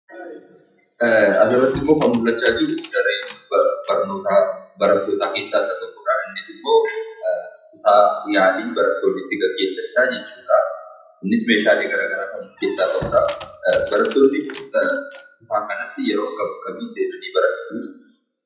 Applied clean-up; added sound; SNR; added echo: classical method WPE with log-MMSE.